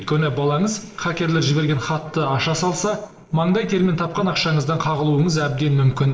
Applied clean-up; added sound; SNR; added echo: neural separator model SepFormer DNS4.